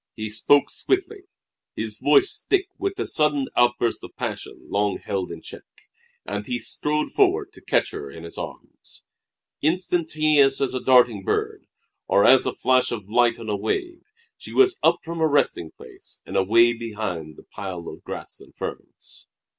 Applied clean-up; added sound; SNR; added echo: none; none; none; none.